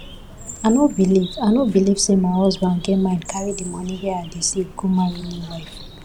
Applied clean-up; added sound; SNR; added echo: none; Bird; 17 dB; none.